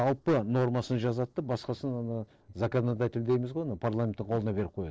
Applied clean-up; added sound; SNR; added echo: neural separator model SepFormer DNS4.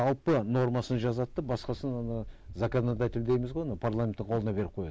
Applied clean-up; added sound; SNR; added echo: none; Wind; 17 dB; none.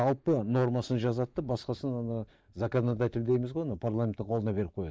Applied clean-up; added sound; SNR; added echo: neural mask model DeepFilterNet 3.